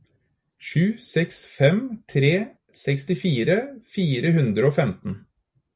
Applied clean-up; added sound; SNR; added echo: none; none; none; none.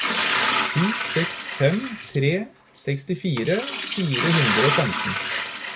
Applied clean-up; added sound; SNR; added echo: none; Liquid; 1 dB; none.